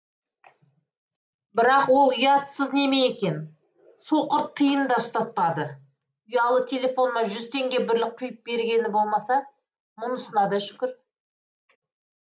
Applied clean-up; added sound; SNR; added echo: none; none; none; none.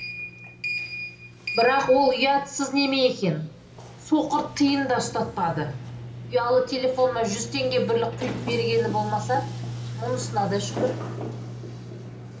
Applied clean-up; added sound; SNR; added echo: none; Sliding door; 9 dB; reverberation time 1.9 s.